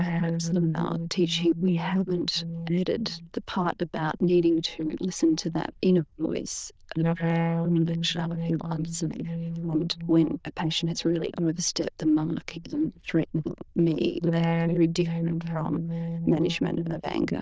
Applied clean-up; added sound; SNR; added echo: neural diffusion model UNIVERSE++.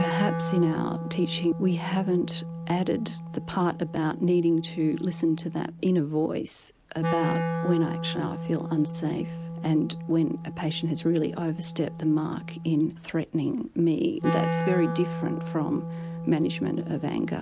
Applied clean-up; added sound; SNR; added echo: none; Wind instrument, woodwind instrument; 6 dB; none.